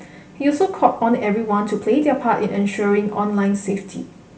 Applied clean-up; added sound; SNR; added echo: none; none; none; reverberation time 0.2 s.